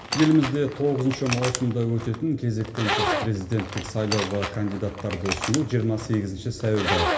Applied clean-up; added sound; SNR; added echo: none; Zipper (clothing); 6 dB; reverberation time 2.2 s.